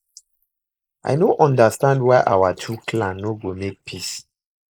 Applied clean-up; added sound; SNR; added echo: neural mask model Resemble Enhance denoiser.